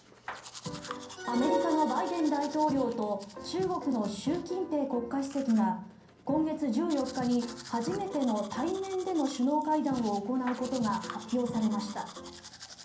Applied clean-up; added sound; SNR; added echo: none; Domestic sounds, home sounds; 18 dB; reverberation time 0.6 s.